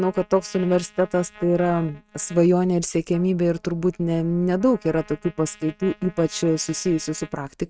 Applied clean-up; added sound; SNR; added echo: neural mask model RNNoise.